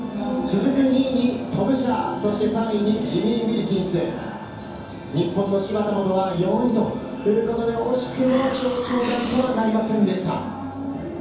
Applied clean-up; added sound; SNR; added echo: none; Hiss; 14 dB; reverberation time 0.9 s.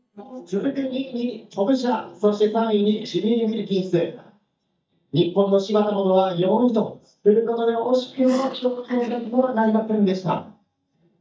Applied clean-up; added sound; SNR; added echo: neural mask model DeepFilterNet 3.